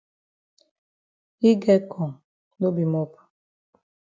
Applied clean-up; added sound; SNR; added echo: none; none; none; none.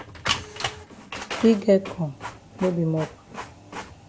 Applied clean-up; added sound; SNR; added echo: none; Printer; 8 dB; none.